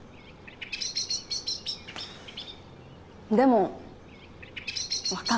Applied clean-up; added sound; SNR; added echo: none; Bird vocalization, bird call, bird song; 6 dB; none.